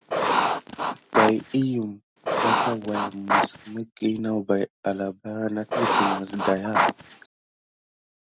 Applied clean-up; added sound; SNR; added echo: none; Writing; -4 dB; none.